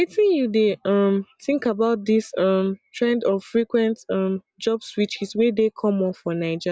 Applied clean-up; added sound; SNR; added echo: none; none; none; none.